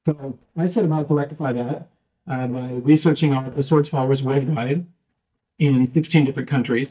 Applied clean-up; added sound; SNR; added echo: neural mask model DeepFilterNet 3.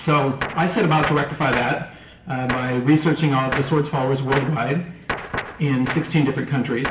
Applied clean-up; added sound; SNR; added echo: none; Gunshot, gunfire; 11 dB; reverberation time 0.8 s.